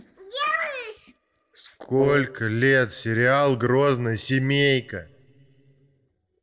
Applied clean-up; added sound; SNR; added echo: neural separator model SepFormer DNS4.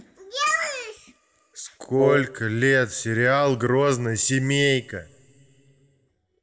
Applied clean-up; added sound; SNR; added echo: none; Wind instrument, woodwind instrument; 3 dB; reverberation time 0.6 s.